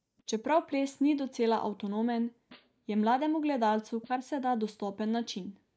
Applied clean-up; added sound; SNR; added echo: neural mask model DeepFilterNet 3.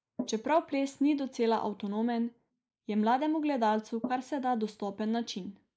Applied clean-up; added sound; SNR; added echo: neural mask model Resemble Enhance denoiser.